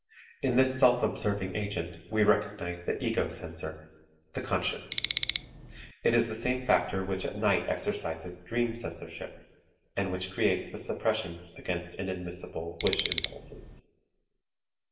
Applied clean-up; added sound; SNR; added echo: none; Alarm; 4 dB; reverberation time 1.1 s.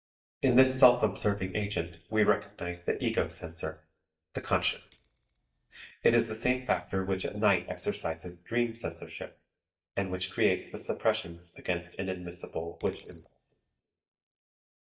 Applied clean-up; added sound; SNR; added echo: neural mask model DeepFilterNet 3.